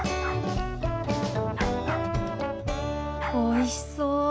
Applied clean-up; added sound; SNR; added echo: none; Bark; 14 dB; none.